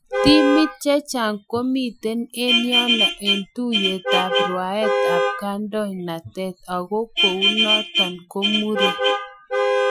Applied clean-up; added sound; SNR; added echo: classical method Wiener filter.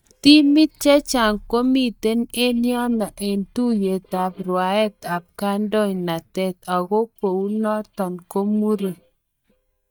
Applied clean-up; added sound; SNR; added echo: neural mask model DeepFilterNet 3.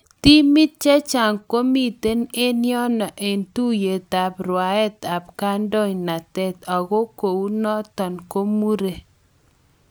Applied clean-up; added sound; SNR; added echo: none; none; none; none.